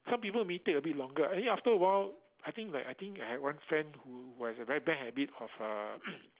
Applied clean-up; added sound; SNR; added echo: none; none; none; none.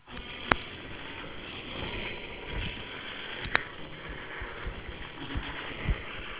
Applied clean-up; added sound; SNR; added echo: neural separator model SepFormer WHAMR!.